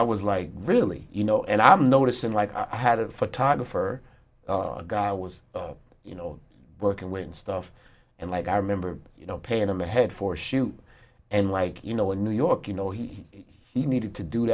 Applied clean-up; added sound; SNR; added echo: none; none; none; none.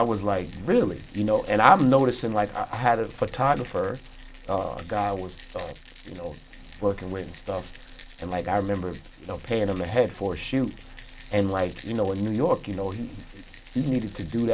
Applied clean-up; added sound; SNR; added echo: none; Rattle; 19 dB; none.